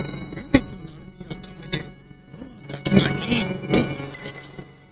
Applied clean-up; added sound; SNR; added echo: neural mask model RNNoise.